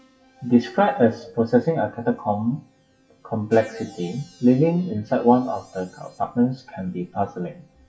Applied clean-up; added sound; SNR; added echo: classical method WPE with log-MMSE.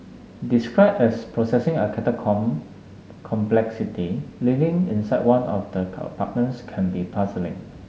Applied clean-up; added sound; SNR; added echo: none; none; none; none.